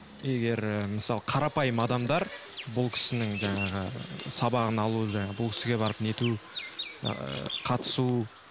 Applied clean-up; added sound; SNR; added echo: none; Bird vocalization, bird call, bird song; 12 dB; none.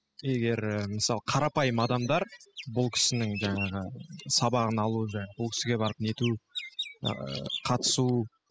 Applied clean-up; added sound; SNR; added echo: classical method spectral subtraction.